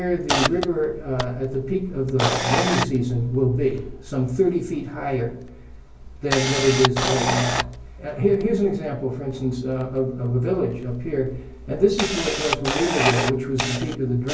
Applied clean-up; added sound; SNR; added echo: none; Camera; 5 dB; reverberation time 0.3 s.